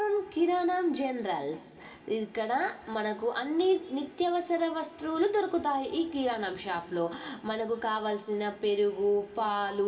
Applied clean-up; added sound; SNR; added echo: none; none; none; reverberation time 2.4 s.